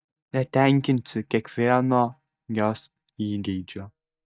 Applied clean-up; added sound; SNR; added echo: neural mask model DeepFilterNet 3.